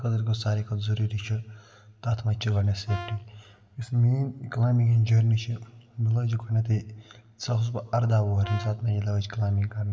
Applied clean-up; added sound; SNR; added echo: none; Brass instrument; 17 dB; reverberation time 1.5 s.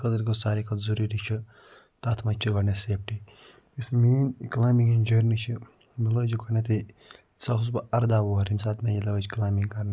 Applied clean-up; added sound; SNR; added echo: none; none; none; none.